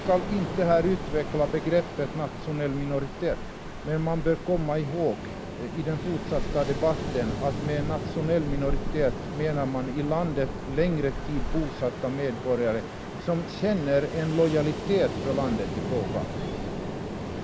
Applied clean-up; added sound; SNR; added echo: none; Ocean; 5 dB; none.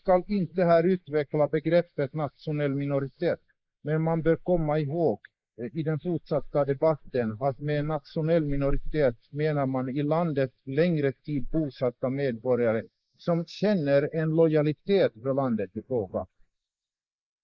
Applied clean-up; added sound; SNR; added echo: neural mask model Resemble Enhance denoiser.